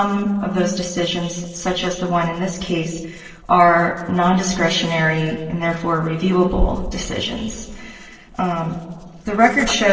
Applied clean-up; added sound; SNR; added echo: neural separator model SepFormer DNS4.